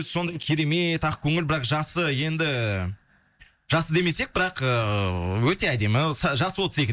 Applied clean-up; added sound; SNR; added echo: neural mask model DeepFilterNet 3.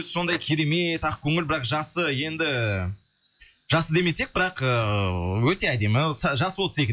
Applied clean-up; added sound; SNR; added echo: classical method log-MMSE.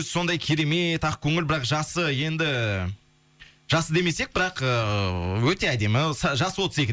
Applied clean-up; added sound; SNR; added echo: none; none; none; none.